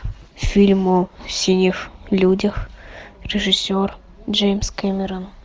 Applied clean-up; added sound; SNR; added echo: none; Bass drum; 18 dB; none.